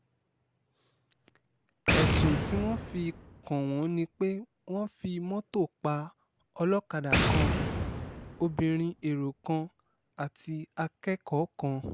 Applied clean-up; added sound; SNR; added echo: none; Boom; 0 dB; none.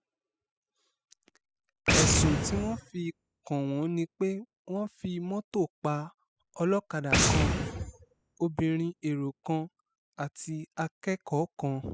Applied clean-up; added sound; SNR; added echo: classical method spectral subtraction.